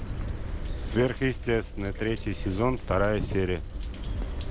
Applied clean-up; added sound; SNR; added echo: none; Thunder; 12 dB; none.